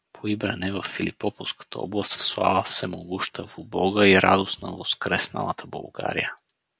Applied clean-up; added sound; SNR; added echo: none; none; none; none.